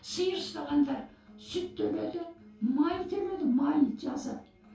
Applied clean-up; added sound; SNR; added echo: none; none; none; reverberation time 0.3 s.